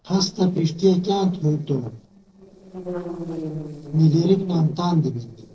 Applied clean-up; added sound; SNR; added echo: neural separator model SepFormer DNS4.